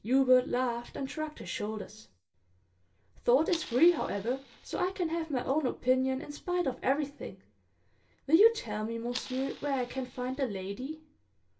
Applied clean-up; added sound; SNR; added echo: none; Fire; 17 dB; reverberation time 0.2 s.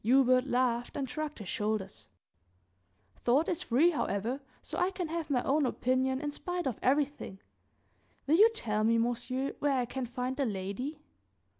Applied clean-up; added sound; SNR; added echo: none; none; none; none.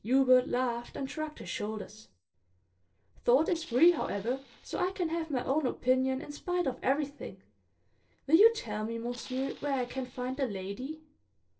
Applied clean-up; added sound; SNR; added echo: neural separator model SepFormer DNS4.